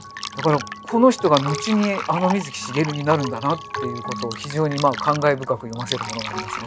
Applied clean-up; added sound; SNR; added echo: none; Fill (with liquid); 11 dB; none.